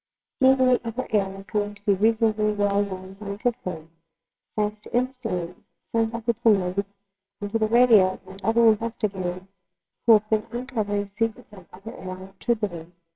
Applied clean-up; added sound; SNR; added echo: neural separator model SepFormer WHAMR!.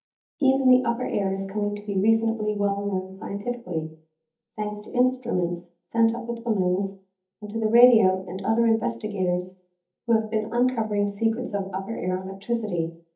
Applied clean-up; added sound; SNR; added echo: neural mask model DeepFilterNet 3.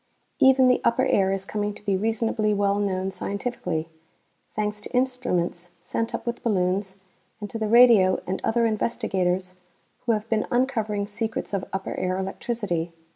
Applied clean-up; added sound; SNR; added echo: none; none; none; none.